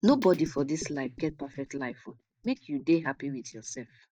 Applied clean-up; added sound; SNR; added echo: neural mask model DeepFilterNet 3.